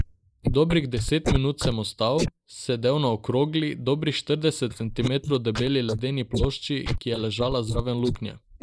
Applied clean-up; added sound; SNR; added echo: neural mask model Resemble Enhance denoiser.